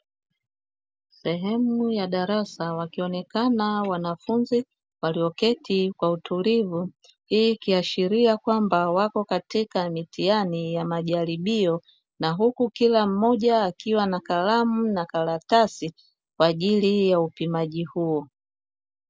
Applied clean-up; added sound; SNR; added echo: none; none; none; none.